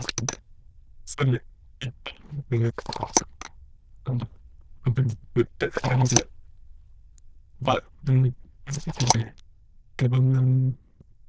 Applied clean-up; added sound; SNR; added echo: neural diffusion model UNIVERSE++.